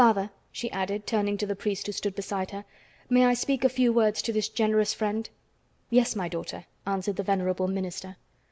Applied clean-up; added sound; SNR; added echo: none; none; none; none.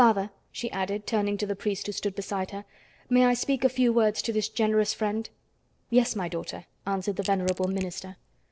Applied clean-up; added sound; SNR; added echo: neural separator model SepFormer DNS4.